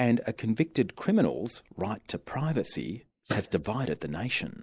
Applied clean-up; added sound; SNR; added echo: neural mask model Resemble Enhance denoiser.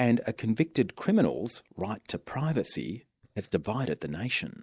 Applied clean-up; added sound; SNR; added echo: neural mask model DeepFilterNet 3.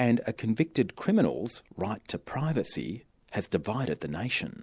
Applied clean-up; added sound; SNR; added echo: none; none; none; none.